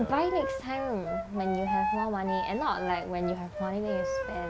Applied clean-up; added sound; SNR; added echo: none; Wind instrument, woodwind instrument; 3 dB; none.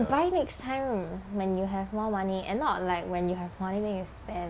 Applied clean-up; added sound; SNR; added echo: none; none; none; none.